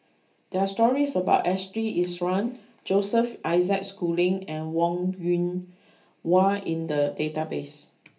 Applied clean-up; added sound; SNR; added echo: none; none; none; reverberation time 0.3 s.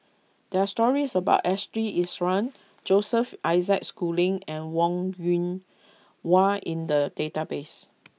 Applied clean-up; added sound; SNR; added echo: none; none; none; none.